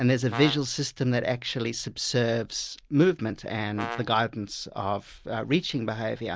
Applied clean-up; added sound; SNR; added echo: none; Brass instrument; 12 dB; none.